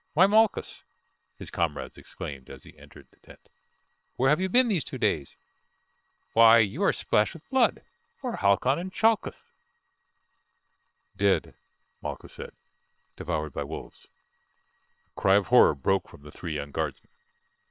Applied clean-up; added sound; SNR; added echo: neural separator model SepFormer WHAM!.